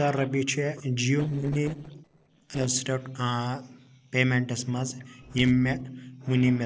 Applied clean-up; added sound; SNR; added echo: neural separator model SepFormer DNS4.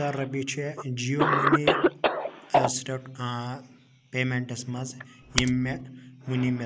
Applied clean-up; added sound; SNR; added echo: none; Cough + Typing; -1 dB; none.